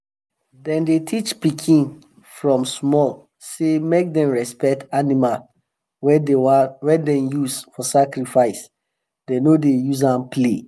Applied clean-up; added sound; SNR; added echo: none; none; none; none.